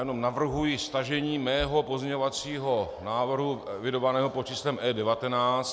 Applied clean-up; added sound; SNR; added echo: none; none; none; none.